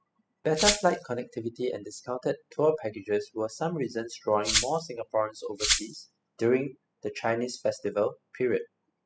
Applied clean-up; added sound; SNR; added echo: classical method spectral subtraction.